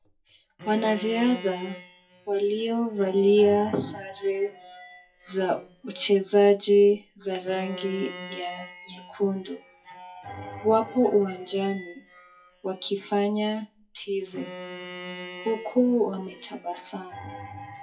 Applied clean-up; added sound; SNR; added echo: classical method WPE with log-MMSE.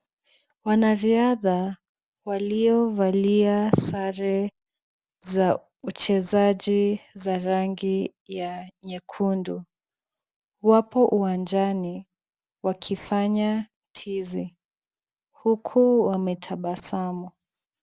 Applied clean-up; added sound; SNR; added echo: none; none; none; none.